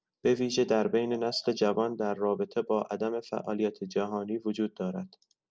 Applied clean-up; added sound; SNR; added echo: none; none; none; none.